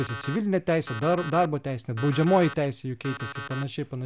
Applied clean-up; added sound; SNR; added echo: none; Alarm; 13 dB; none.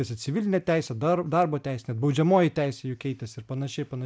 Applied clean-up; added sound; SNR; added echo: none; none; none; none.